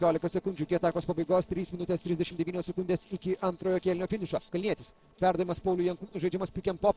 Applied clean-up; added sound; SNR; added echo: neural separator model SepFormer DNS4.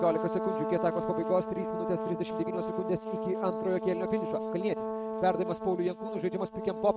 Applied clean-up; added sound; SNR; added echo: neural mask model RNNoise.